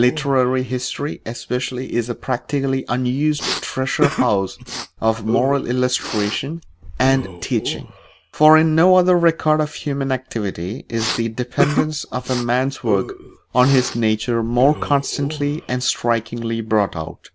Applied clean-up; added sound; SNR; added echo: none; Respiratory sounds; 11 dB; none.